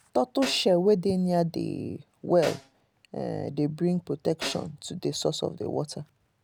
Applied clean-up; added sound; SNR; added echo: none; Snare drum; 15 dB; none.